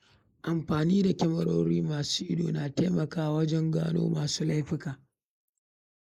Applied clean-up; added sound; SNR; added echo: neural mask model Resemble Enhance denoiser.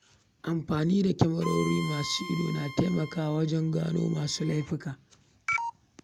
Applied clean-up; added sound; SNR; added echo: none; Bowed string instrument; 13 dB; none.